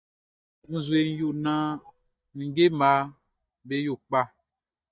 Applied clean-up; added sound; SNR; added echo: neural mask model DeepFilterNet 3.